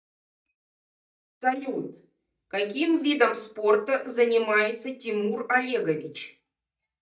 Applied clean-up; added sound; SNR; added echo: neural mask model DeepFilterNet 3.